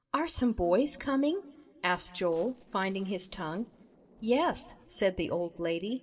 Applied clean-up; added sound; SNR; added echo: neural separator model SepFormer DNS4.